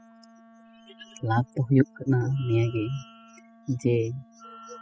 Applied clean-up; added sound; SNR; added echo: classical method spectral subtraction.